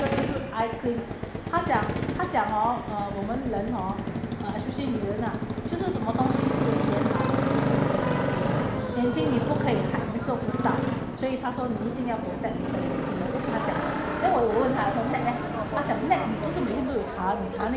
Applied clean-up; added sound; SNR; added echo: none; Motorcycle; -1 dB; none.